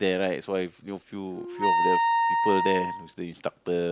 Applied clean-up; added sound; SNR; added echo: none; Wind instrument, woodwind instrument; -2 dB; none.